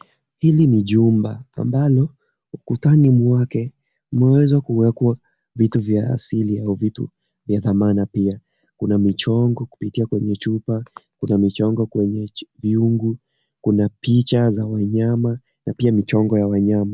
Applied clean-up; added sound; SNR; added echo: none; none; none; none.